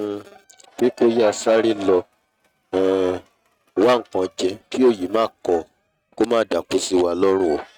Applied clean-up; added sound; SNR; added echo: neural mask model RNNoise.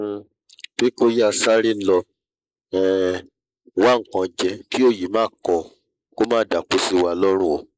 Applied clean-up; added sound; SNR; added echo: neural mask model Resemble Enhance denoiser.